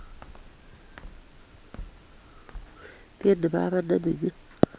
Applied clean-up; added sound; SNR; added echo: none; Walk, footsteps; 17 dB; none.